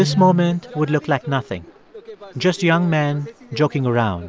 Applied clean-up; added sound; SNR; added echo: none; Guitar; 14 dB; none.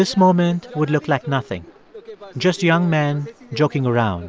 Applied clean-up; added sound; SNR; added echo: none; none; none; none.